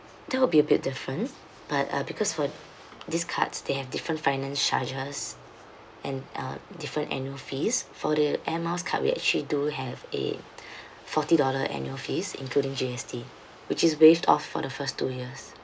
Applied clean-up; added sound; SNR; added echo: none; none; none; none.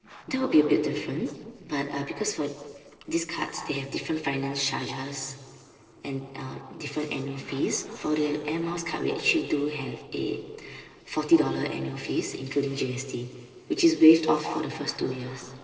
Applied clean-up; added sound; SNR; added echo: neural separator model SepFormer DNS4.